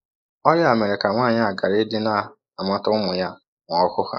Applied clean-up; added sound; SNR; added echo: neural mask model Resemble Enhance denoiser.